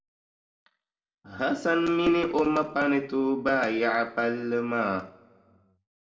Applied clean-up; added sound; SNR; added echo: none; none; none; reverberation time 0.7 s.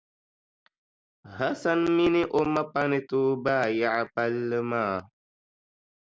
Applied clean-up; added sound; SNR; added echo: none; none; none; none.